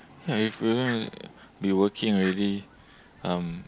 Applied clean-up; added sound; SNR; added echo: none; Fowl; 18 dB; none.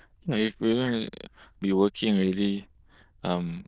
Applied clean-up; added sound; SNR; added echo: neural diffusion model UNIVERSE++.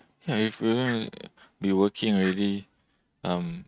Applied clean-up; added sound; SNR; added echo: neural mask model RNNoise.